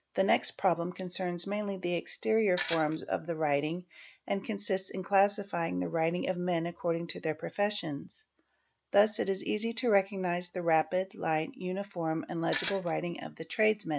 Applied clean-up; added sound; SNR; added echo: none; Tools; 3 dB; none.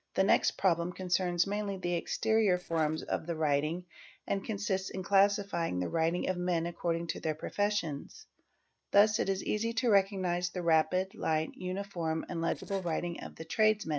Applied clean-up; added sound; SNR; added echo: neural separator model SepFormer DNS4.